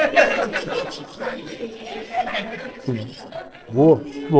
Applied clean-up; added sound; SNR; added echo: neural separator model SepFormer DNS4.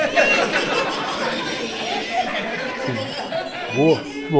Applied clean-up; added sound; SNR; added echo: none; Crowd; -3 dB; none.